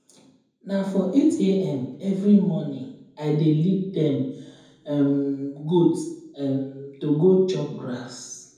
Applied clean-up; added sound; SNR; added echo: none; none; none; reverberation time 0.9 s.